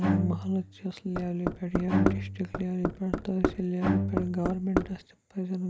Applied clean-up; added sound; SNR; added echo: none; Bowed string instrument + Knock; -1 dB; none.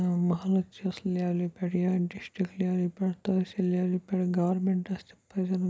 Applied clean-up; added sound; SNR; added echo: none; none; none; none.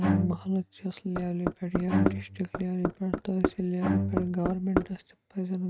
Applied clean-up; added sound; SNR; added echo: neural mask model RNNoise.